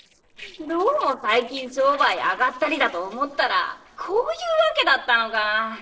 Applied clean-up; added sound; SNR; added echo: neural separator model SepFormer DNS4.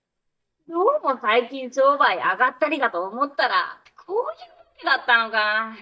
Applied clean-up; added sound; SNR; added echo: neural mask model DeepFilterNet 3.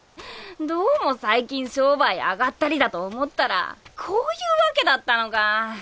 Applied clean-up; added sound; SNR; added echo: none; none; none; none.